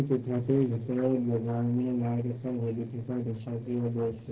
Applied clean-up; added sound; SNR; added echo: neural separator model SepFormer DNS4.